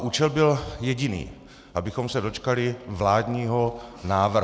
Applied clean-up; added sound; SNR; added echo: none; none; none; none.